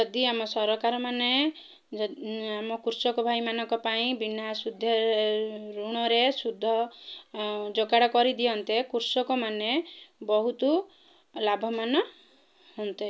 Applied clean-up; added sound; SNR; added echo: none; none; none; none.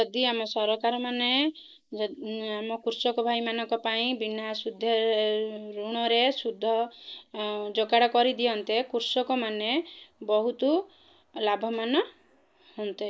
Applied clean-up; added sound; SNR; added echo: neural mask model Resemble Enhance denoiser.